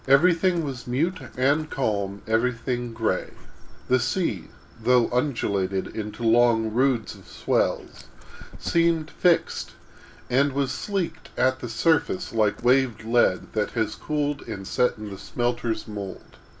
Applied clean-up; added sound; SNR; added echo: none; Dog; 17 dB; none.